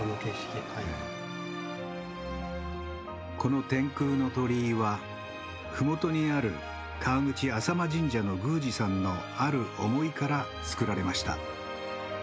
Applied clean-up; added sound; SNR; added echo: none; none; none; none.